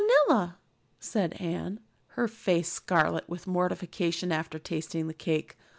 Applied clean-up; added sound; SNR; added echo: none; none; none; none.